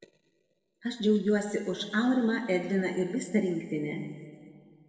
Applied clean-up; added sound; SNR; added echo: none; none; none; reverberation time 1.9 s.